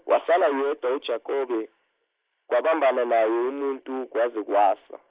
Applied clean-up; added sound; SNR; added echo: neural mask model Resemble Enhance denoiser.